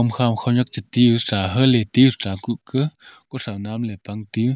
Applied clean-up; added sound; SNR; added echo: none; none; none; none.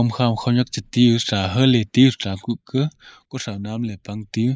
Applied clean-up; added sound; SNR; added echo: neural mask model Resemble Enhance denoiser.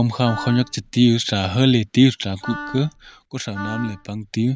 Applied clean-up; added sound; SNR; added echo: none; Wind instrument, woodwind instrument; 15 dB; none.